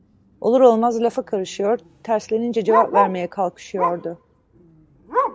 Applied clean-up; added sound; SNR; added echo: none; Bark; 6 dB; none.